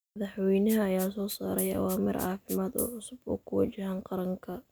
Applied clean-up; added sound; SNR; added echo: none; Rattle (instrument); 13 dB; none.